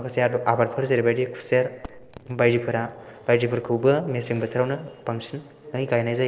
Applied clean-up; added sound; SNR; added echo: neural separator model SepFormer DNS4.